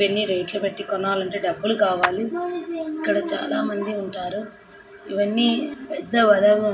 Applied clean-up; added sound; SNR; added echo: none; Clapping; 8 dB; reverberation time 0.4 s.